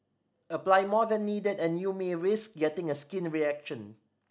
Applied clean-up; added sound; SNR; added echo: none; none; none; none.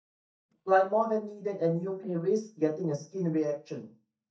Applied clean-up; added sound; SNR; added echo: neural mask model DeepFilterNet 3.